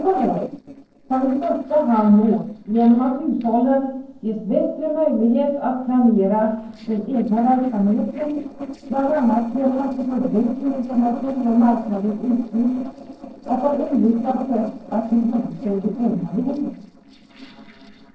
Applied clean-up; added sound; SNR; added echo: neural separator model SepFormer DNS4.